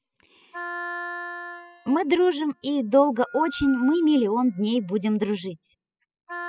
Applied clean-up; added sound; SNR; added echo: classical method spectral subtraction.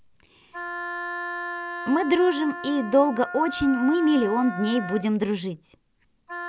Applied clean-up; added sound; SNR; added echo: none; Wind instrument, woodwind instrument; 10 dB; none.